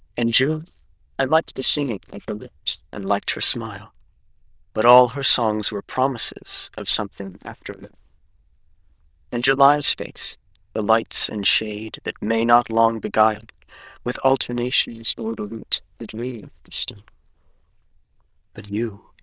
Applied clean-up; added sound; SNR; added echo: neural diffusion model UNIVERSE++.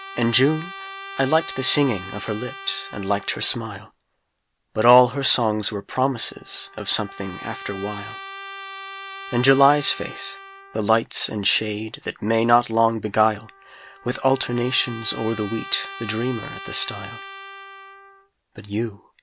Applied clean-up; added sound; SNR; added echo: none; Trumpet; 15 dB; none.